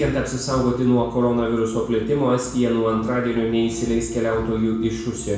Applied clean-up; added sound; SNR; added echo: none; none; none; reverberation time 0.6 s.